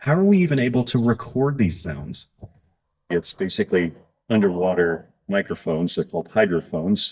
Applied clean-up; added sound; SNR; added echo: neural mask model DeepFilterNet 3.